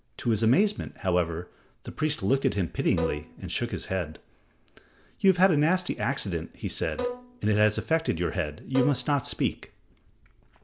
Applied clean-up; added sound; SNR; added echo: none; Bowed string instrument; 10 dB; none.